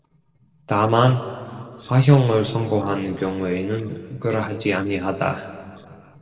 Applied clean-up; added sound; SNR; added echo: neural separator model SepFormer DNS4.